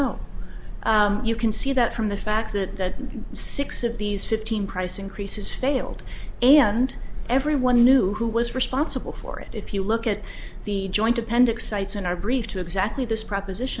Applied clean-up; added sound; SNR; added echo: none; none; none; none.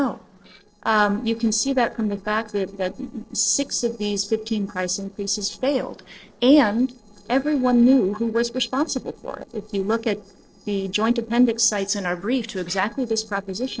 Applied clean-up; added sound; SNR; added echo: neural separator model SepFormer DNS4.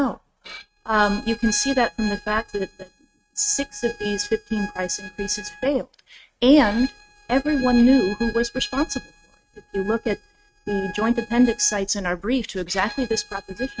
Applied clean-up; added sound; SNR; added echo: neural mask model RNNoise.